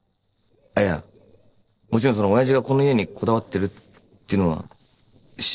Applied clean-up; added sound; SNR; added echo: neural separator model SepFormer DNS4.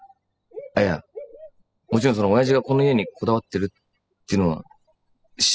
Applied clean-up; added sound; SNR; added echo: classical method spectral subtraction.